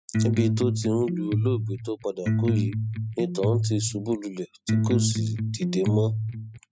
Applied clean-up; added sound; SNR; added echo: classical method spectral subtraction.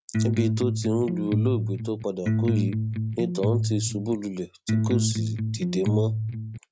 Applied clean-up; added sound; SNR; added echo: none; Electric guitar; -3 dB; none.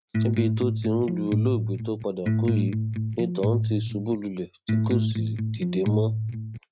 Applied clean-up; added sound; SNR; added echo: neural mask model RNNoise.